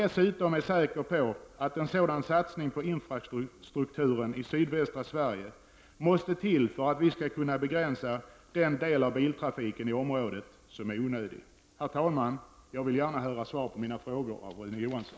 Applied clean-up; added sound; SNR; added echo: none; none; none; none.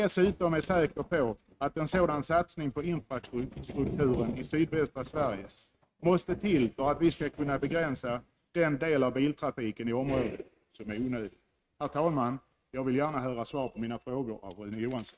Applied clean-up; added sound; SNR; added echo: neural mask model RNNoise.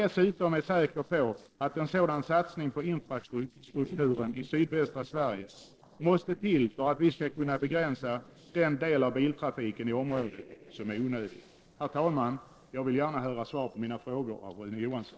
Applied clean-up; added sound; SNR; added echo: neural separator model SepFormer DNS4.